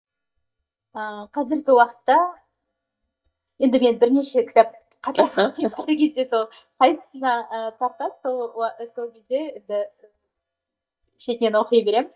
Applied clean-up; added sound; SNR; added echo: neural mask model DeepFilterNet 3.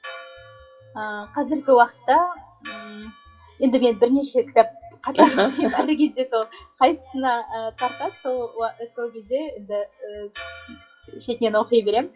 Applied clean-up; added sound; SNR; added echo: classical method WPE with log-MMSE.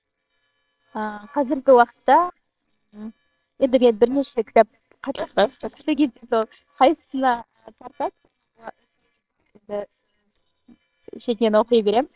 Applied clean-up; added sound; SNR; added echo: neural separator model SepFormer WHAMR!.